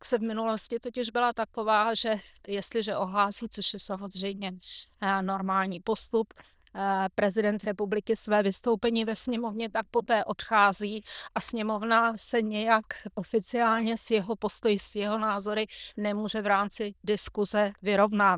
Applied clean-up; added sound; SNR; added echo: neural diffusion model UNIVERSE++.